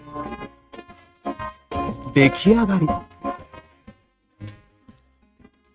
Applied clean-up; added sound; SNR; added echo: neural mask model RNNoise.